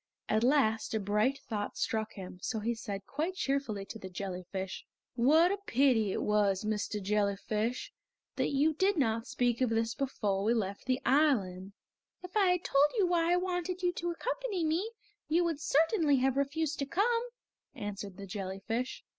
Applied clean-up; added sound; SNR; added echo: none; none; none; none.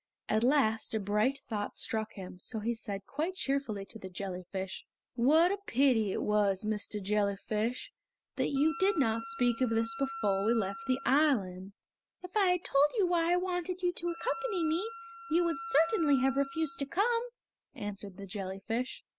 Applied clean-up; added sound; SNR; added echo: none; Wind instrument, woodwind instrument; 12 dB; none.